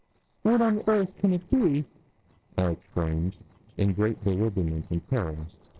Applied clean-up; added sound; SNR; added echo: neural separator model SepFormer DNS4.